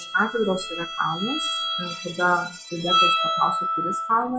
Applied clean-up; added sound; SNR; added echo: classical method log-MMSE.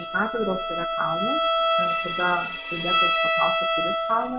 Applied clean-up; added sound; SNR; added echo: none; Bowed string instrument; -4 dB; none.